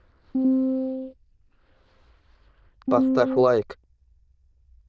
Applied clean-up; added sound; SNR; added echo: neural diffusion model UNIVERSE++.